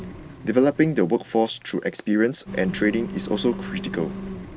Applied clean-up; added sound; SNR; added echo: none; Engine; 12 dB; none.